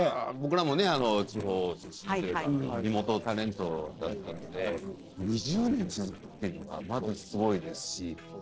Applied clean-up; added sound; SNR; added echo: neural separator model SepFormer DNS4.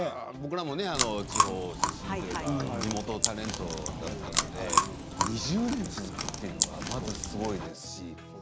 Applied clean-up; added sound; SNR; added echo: none; Chewing, mastication; -2 dB; none.